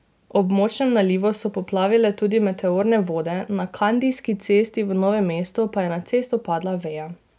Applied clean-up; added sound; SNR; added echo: none; none; none; none.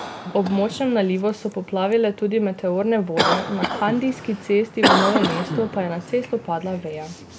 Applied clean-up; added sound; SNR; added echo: none; Cough; 4 dB; none.